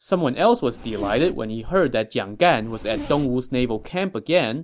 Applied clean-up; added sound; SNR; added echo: none; Zipper (clothing); 13 dB; none.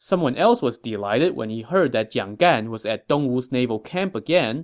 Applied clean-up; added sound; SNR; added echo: none; none; none; none.